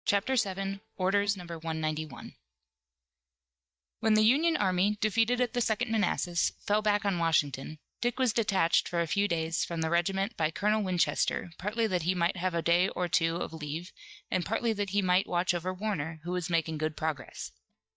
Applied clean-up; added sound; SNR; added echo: neural mask model DeepFilterNet 3.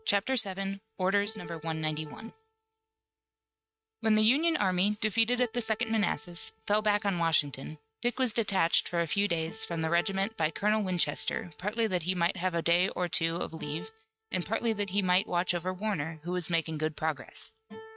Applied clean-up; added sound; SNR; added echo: neural mask model RNNoise.